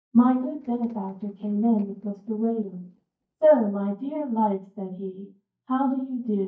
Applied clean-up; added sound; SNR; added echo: neural mask model DeepFilterNet 3.